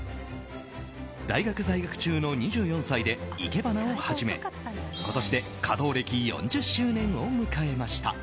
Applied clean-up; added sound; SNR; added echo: none; none; none; none.